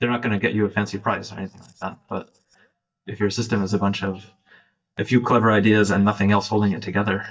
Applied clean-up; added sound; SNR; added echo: neural mask model DeepFilterNet 3.